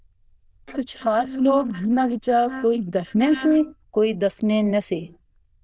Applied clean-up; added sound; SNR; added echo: neural diffusion model UNIVERSE++.